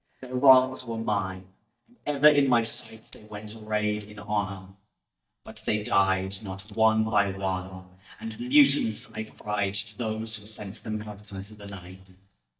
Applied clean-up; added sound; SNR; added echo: neural mask model DeepFilterNet 3.